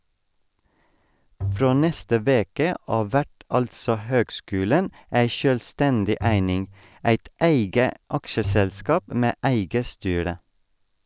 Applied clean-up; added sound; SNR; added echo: none; Bowed string instrument; 9 dB; none.